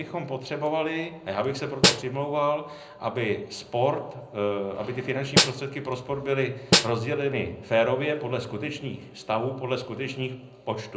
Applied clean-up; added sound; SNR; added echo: none; Snare drum; -3 dB; reverberation time 0.5 s.